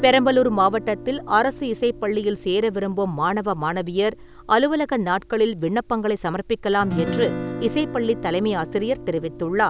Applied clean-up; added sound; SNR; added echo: none; Guitar; 12 dB; none.